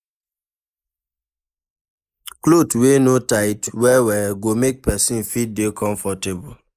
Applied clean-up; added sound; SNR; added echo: neural mask model Resemble Enhance denoiser.